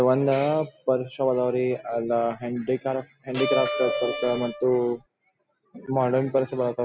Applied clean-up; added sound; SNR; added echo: none; Bowed string instrument; 5 dB; none.